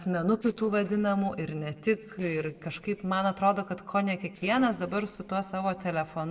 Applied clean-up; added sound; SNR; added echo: neural separator model SepFormer DNS4.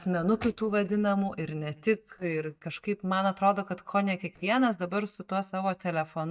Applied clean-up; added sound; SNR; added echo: neural mask model DeepFilterNet 3.